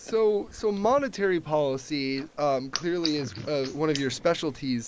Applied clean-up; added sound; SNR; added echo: neural mask model Resemble Enhance denoiser.